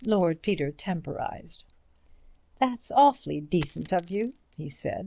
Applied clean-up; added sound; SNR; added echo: none; Coin (dropping); 19 dB; none.